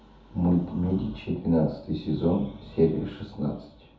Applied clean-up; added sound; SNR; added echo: none; none; none; reverberation time 0.5 s.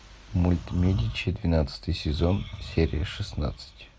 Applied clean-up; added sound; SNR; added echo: none; none; none; none.